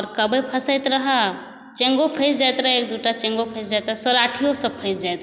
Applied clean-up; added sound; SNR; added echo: none; none; none; none.